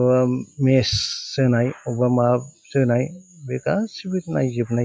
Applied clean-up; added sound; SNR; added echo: classical method log-MMSE.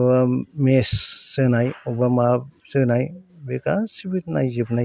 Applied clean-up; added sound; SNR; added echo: none; none; none; none.